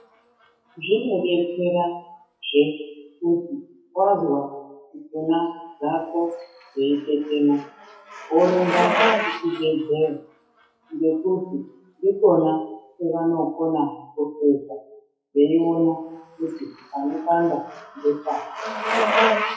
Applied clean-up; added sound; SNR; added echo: classical method WPE with log-MMSE.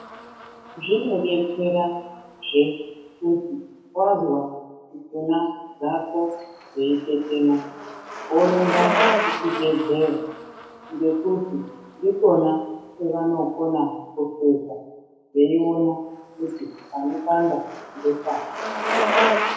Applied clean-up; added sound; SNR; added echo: none; Bicycle; 6 dB; reverberation time 0.9 s.